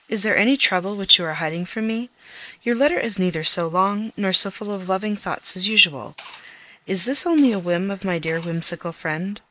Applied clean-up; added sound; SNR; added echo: neural mask model Resemble Enhance denoiser.